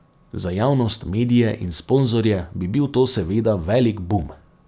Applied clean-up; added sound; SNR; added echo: none; none; none; none.